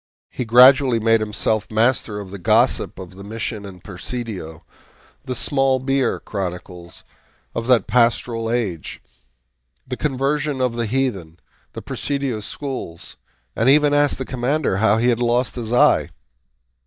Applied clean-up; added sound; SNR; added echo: neural mask model DeepFilterNet 3.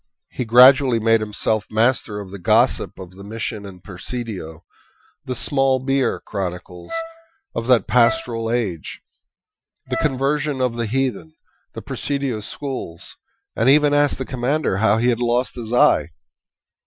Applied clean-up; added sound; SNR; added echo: classical method Wiener filter.